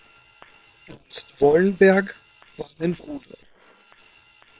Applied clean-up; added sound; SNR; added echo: neural separator model SepFormer WHAM!.